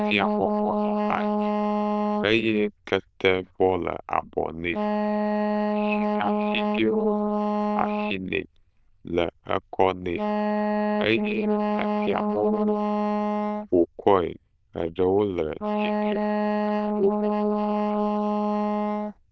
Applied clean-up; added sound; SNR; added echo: neural diffusion model UNIVERSE++.